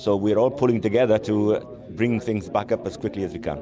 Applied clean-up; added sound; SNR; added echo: none; none; none; none.